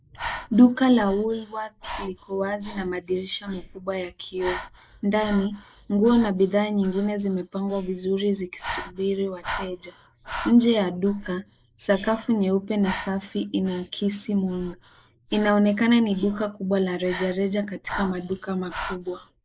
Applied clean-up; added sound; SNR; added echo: neural mask model Resemble Enhance denoiser.